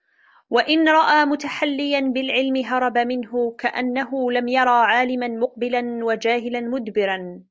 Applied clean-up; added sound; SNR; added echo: none; none; none; none.